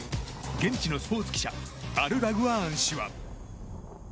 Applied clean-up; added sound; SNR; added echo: none; Thunder; 17 dB; none.